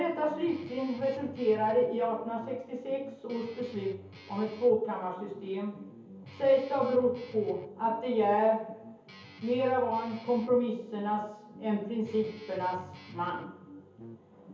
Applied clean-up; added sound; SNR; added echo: none; Guitar; 19 dB; reverberation time 0.7 s.